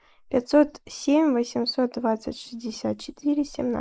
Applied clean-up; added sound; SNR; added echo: neural mask model Resemble Enhance denoiser.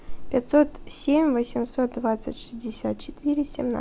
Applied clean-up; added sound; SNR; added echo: none; Bird vocalization, bird call, bird song; 20 dB; none.